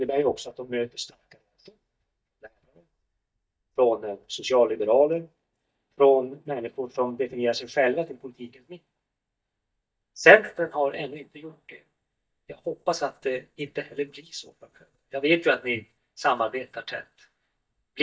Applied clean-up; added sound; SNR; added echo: neural mask model DeepFilterNet 3.